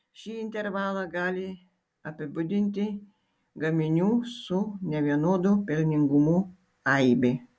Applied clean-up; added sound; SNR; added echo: none; none; none; none.